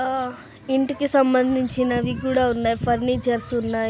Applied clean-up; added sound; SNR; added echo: none; none; none; none.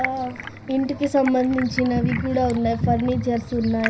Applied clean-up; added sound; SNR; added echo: none; Stream; 13 dB; reverberation time 0.4 s.